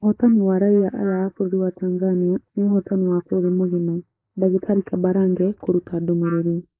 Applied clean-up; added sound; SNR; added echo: neural mask model Resemble Enhance denoiser.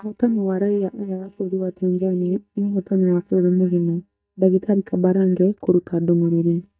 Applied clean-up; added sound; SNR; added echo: neural mask model DeepFilterNet 3.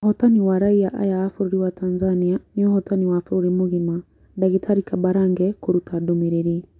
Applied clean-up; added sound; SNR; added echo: none; none; none; none.